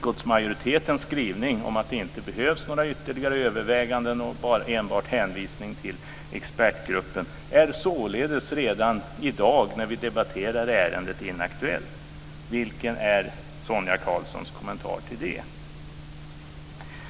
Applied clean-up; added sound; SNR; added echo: none; none; none; none.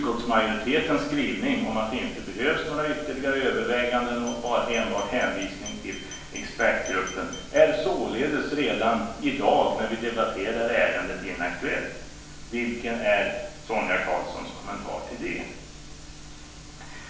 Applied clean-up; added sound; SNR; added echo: none; Glass; 17 dB; reverberation time 0.7 s.